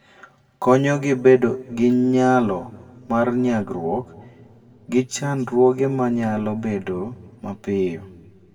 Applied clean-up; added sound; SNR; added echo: none; none; none; reverberation time 1.6 s.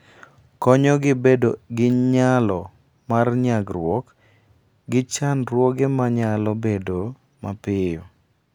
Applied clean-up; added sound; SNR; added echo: none; none; none; none.